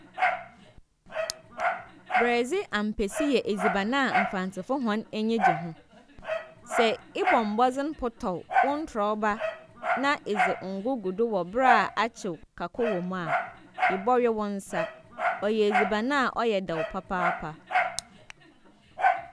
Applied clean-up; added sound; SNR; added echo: none; Dog; 2 dB; none.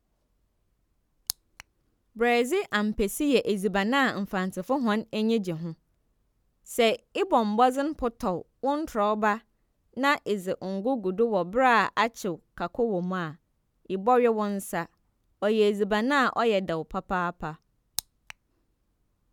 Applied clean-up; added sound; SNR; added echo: none; none; none; none.